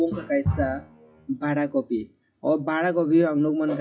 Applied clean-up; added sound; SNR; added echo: classical method WPE with log-MMSE.